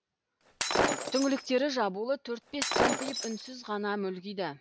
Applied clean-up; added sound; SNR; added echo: none; Shatter; -1 dB; none.